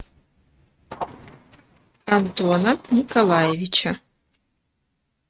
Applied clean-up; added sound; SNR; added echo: neural mask model RNNoise.